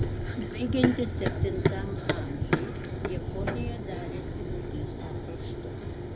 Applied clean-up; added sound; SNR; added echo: none; Run; -5 dB; none.